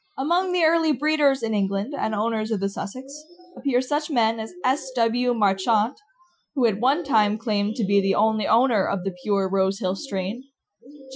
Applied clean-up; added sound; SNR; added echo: classical method Wiener filter.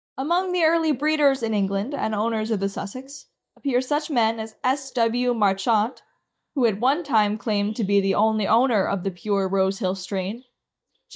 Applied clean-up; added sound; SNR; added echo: neural mask model DeepFilterNet 3.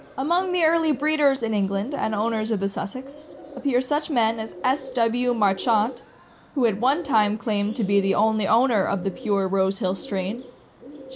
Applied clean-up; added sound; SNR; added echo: none; Bird; 17 dB; none.